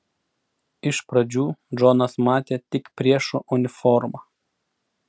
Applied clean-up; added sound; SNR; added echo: none; none; none; none.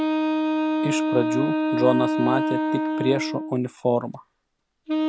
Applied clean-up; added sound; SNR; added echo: none; Wind instrument, woodwind instrument; -2 dB; none.